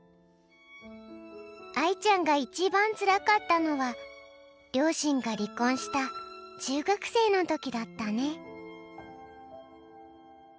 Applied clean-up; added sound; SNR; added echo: none; none; none; none.